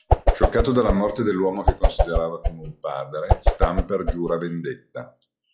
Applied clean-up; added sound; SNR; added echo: classical method log-MMSE.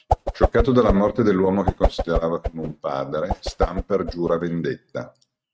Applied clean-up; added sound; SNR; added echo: neural mask model RNNoise.